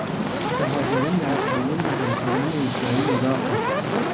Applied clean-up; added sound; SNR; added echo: none; Fire; -2 dB; none.